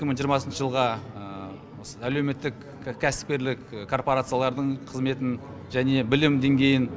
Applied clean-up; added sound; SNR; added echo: none; none; none; none.